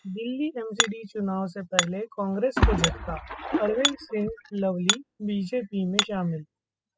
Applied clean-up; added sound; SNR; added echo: classical method spectral subtraction.